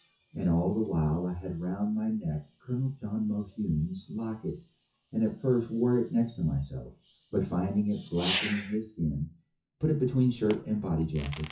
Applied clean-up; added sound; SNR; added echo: classical method WPE with log-MMSE.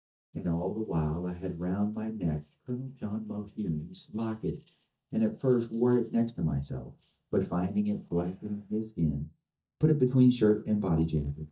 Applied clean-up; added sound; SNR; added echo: neural mask model DeepFilterNet 3.